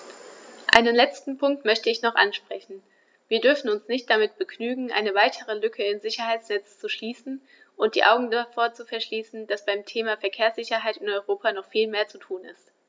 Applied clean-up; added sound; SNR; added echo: none; none; none; none.